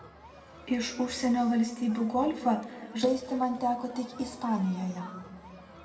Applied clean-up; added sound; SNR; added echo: none; Crowd; 19 dB; reverberation time 1.4 s.